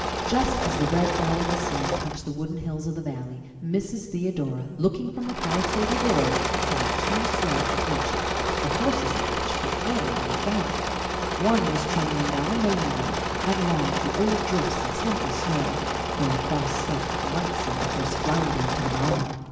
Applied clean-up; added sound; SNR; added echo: none; Engine / Mechanisms; 0 dB; reverberation time 2.3 s.